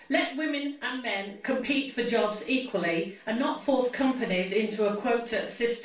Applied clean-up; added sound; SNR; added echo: none; none; none; reverberation time 0.3 s.